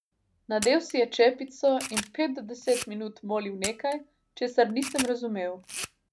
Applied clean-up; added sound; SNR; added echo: none; Camera; 11 dB; none.